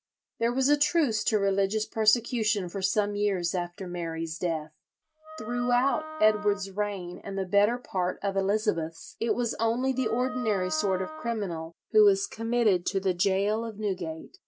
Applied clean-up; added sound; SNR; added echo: none; Wind instrument, woodwind instrument; 12 dB; none.